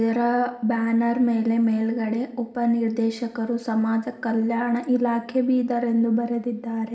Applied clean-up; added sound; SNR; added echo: none; none; none; reverberation time 1.7 s.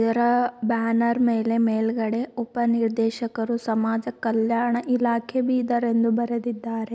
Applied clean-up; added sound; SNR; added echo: none; none; none; none.